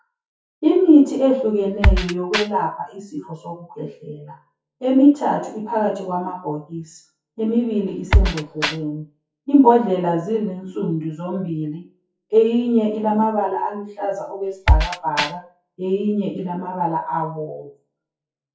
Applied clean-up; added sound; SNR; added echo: classical method WPE with log-MMSE.